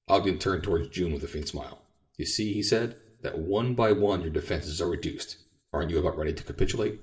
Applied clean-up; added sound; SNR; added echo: none; none; none; reverberation time 0.4 s.